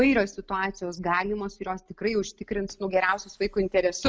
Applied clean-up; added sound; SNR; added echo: none; none; none; none.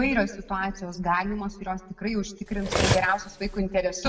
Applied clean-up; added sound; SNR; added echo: none; Cutlery, silverware; 0 dB; reverberation time 0.9 s.